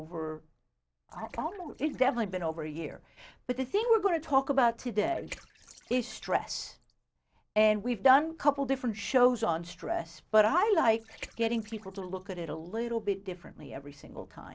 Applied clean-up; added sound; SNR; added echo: neural separator model SepFormer DNS4.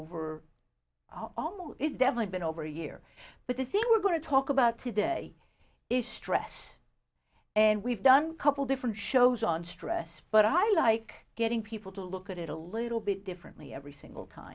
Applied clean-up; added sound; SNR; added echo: none; none; none; none.